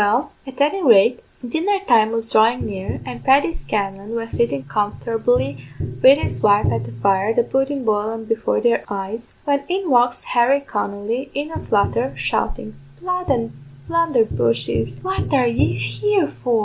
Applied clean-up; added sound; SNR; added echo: none; Tap; 11 dB; none.